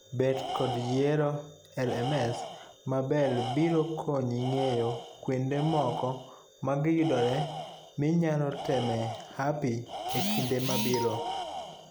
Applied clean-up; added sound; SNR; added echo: none; Tools; 10 dB; none.